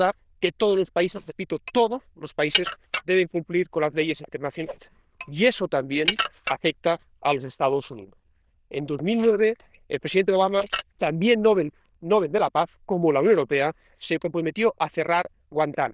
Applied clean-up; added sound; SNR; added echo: neural diffusion model UNIVERSE++.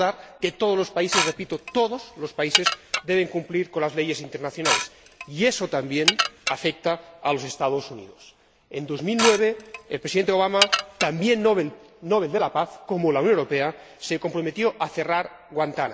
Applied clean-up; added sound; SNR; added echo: none; Dishes, pots, and pans / Glass; 2 dB; none.